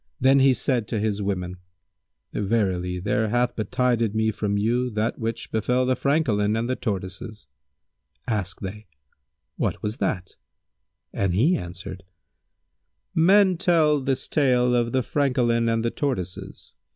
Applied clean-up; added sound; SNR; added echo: none; none; none; none.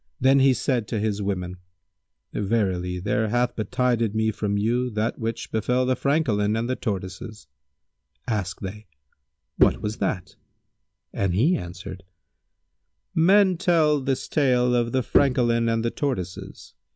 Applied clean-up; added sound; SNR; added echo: none; Bowed string instrument; 6 dB; none.